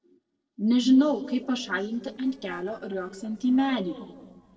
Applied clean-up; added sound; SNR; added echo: neural separator model SepFormer DNS4.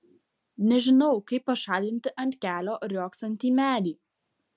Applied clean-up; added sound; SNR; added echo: none; none; none; none.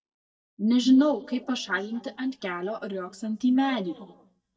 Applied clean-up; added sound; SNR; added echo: neural mask model DeepFilterNet 3.